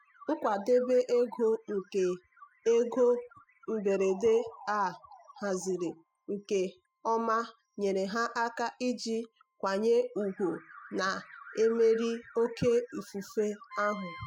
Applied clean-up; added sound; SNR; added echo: classical method spectral subtraction.